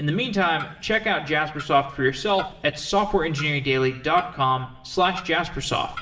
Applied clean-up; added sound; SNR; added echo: none; Clock; 20 dB; reverberation time 0.8 s.